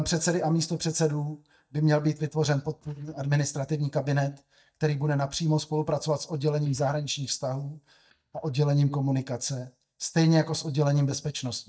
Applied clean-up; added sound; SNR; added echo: neural mask model DeepFilterNet 3.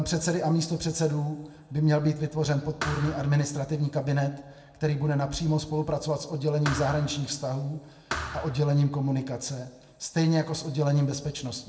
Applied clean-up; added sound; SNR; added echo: none; Thump, thud; 11 dB; reverberation time 0.6 s.